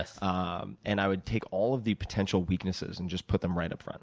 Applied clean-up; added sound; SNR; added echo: none; none; none; none.